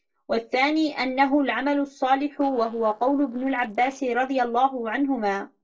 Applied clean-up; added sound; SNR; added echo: neural separator model SepFormer DNS4.